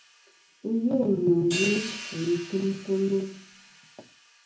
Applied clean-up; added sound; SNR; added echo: none; Hi-hat; 11 dB; reverberation time 0.4 s.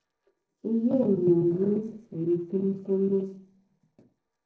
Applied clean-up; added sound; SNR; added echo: neural separator model SepFormer DNS4.